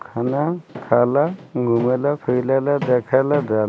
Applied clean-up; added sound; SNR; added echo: none; Walk, footsteps; 15 dB; none.